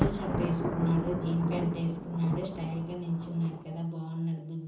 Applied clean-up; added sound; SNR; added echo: none; Thunder; 3 dB; reverberation time 0.7 s.